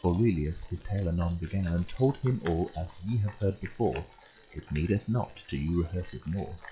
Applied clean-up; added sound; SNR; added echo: classical method log-MMSE.